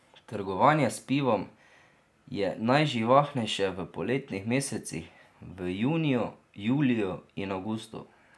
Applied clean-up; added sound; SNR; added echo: none; none; none; none.